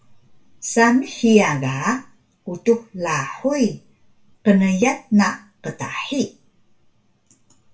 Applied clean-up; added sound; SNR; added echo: none; none; none; reverberation time 0.3 s.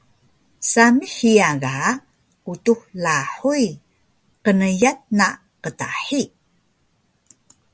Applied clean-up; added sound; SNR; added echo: none; none; none; none.